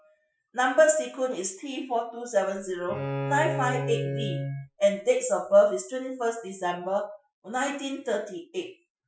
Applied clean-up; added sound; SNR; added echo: classical method Wiener filter.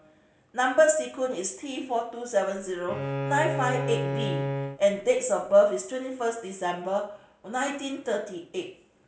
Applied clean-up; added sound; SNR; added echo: none; Bowed string instrument; 4 dB; none.